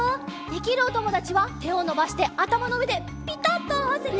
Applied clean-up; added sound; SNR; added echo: none; Wind instrument, woodwind instrument; 18 dB; none.